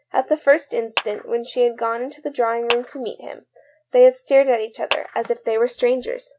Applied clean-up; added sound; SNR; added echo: none; Clapping; 12 dB; none.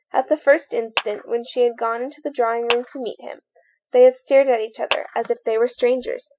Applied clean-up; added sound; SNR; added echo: classical method spectral subtraction.